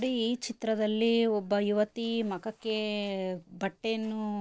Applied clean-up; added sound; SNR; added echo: neural separator model SepFormer DNS4.